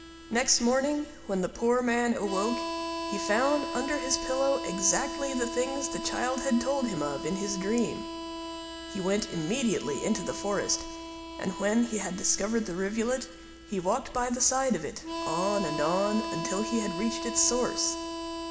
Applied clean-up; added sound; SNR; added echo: none; Harmonica; 8 dB; reverberation time 1.3 s.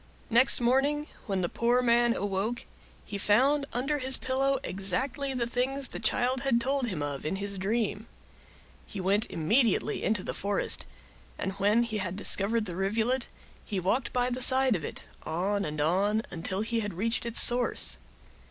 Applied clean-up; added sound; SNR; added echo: none; none; none; none.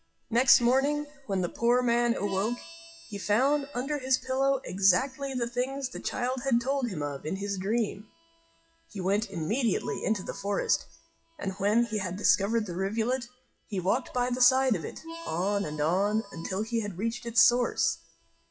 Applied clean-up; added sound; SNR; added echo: classical method WPE with log-MMSE.